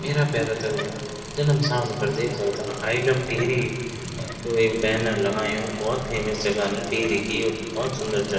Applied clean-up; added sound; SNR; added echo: none; Bicycle; 14 dB; reverberation time 2.5 s.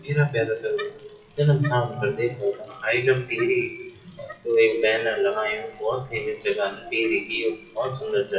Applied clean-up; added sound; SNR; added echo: classical method WPE with log-MMSE.